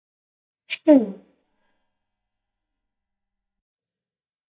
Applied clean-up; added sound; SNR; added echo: neural mask model DeepFilterNet 3.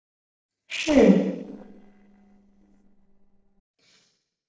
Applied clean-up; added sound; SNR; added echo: neural separator model SepFormer DNS4.